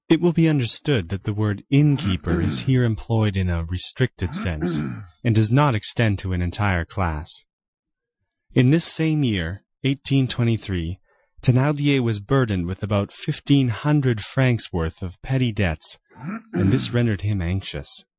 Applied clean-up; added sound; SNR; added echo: classical method Wiener filter.